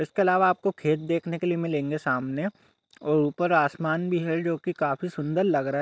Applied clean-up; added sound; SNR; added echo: none; none; none; none.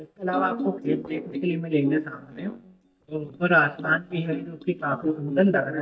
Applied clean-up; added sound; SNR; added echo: neural mask model DeepFilterNet 3.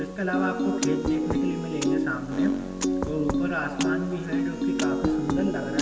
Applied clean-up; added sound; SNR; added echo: none; Piano; -4 dB; reverberation time 2.2 s.